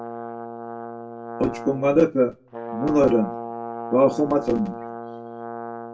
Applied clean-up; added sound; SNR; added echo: none; Brass instrument; 10 dB; reverberation time 0.2 s.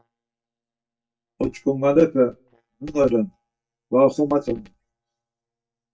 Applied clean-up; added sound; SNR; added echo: neural mask model DeepFilterNet 3.